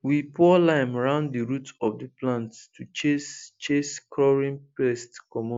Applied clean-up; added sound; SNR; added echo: none; none; none; none.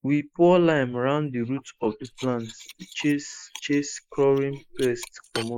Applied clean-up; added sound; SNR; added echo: neural mask model Resemble Enhance denoiser.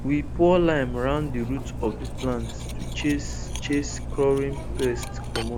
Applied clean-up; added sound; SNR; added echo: none; Cutlery, silverware; 6 dB; none.